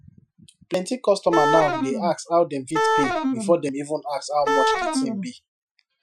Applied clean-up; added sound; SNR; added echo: classical method Wiener filter.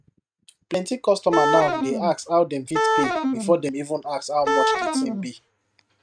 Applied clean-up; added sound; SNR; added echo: neural mask model RNNoise.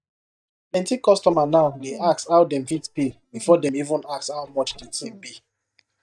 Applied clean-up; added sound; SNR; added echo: neural mask model DeepFilterNet 3.